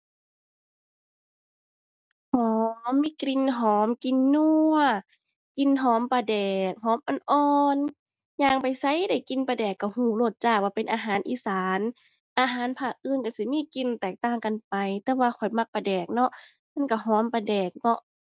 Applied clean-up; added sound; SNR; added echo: none; none; none; none.